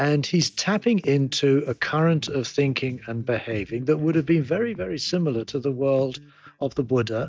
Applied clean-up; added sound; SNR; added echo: neural mask model DeepFilterNet 3.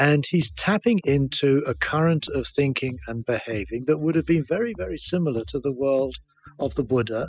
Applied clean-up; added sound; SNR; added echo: classical method spectral subtraction.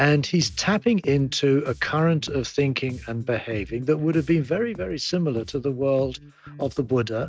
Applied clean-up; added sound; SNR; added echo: neural mask model RNNoise.